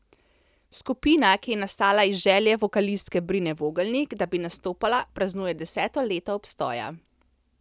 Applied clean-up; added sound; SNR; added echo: none; none; none; none.